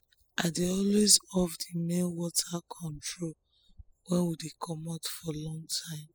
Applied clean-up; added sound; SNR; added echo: classical method spectral subtraction.